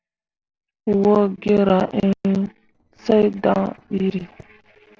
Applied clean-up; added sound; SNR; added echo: neural separator model SepFormer DNS4.